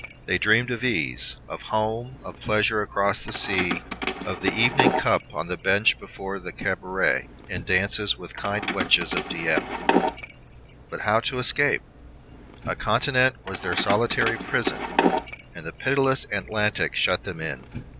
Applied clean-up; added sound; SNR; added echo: none; Keys jangling; 5 dB; none.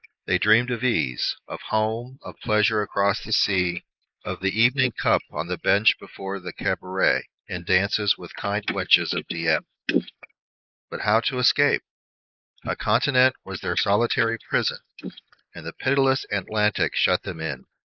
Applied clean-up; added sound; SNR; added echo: neural mask model Resemble Enhance denoiser.